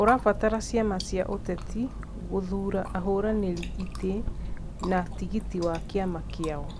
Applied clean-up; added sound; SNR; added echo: none; Chewing, mastication; 6 dB; none.